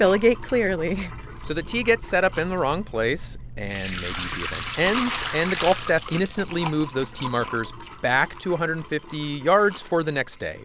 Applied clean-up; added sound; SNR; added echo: none; Sink (filling or washing) / Liquid; 10 dB; none.